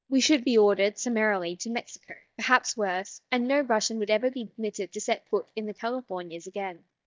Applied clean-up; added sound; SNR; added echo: neural mask model DeepFilterNet 3.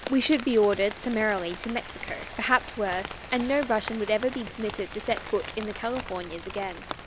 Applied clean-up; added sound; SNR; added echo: none; Rain; 11 dB; none.